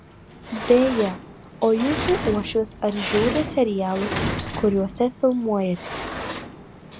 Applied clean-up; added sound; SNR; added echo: none; Sliding door; 6 dB; none.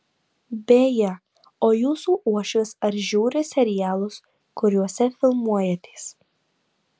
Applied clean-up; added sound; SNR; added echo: none; none; none; none.